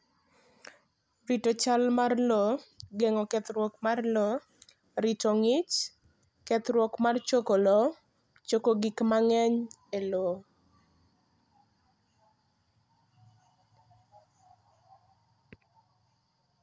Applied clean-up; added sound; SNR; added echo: none; none; none; none.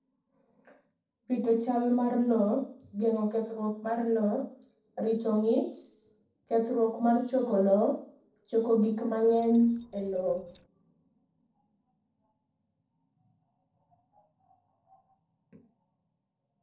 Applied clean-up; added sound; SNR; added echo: neural separator model SepFormer DNS4.